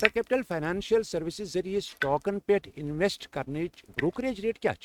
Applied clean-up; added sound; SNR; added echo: neural mask model RNNoise.